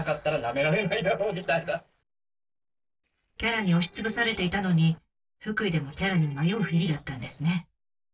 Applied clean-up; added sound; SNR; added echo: neural separator model SepFormer DNS4.